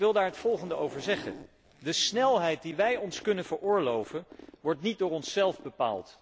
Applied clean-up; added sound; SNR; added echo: none; Zipper (clothing); 19 dB; none.